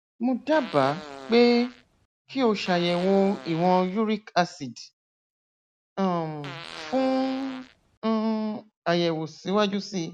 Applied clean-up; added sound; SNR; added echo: none; Fart; 16 dB; none.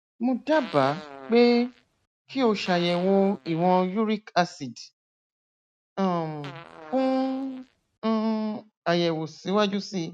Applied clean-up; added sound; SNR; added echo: neural mask model RNNoise.